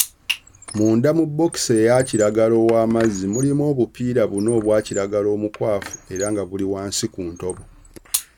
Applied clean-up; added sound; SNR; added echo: none; Squeak; 19 dB; none.